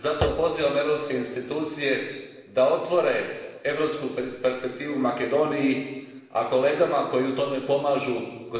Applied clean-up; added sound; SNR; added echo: none; Thump, thud; 12 dB; reverberation time 1.2 s.